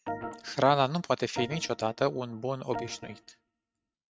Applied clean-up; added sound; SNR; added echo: neural mask model RNNoise.